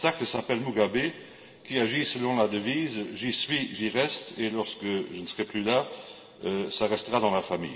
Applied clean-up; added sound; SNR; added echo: none; none; none; reverberation time 2.0 s.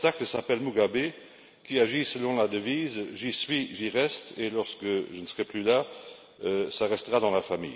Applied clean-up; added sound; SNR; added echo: none; none; none; none.